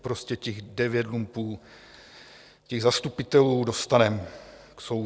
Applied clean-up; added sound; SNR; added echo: none; none; none; none.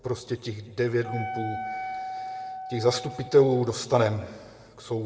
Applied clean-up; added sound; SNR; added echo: none; Wind instrument, woodwind instrument; 9 dB; reverberation time 1.0 s.